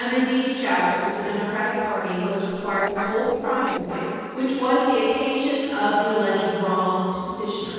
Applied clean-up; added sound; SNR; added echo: neural separator model SepFormer DNS4.